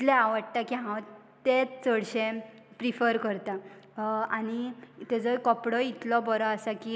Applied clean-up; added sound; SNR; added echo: none; none; none; none.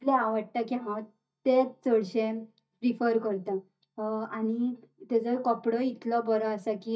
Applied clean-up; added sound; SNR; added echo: neural mask model DeepFilterNet 3.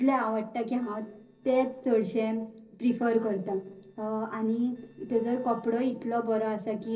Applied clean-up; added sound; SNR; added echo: neural separator model SepFormer DNS4.